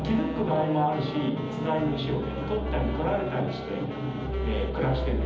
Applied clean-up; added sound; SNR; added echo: none; Wind instrument, woodwind instrument; 12 dB; reverberation time 1.3 s.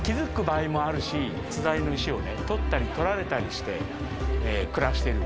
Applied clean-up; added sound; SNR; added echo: none; none; none; none.